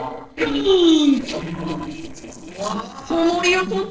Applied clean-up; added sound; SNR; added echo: neural separator model SepFormer DNS4.